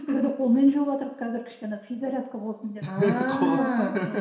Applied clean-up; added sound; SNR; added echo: none; none; none; reverberation time 0.7 s.